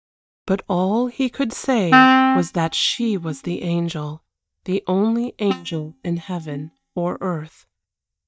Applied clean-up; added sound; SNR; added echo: neural mask model DeepFilterNet 3.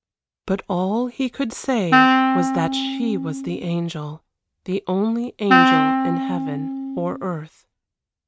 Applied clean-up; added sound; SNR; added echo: neural mask model RNNoise.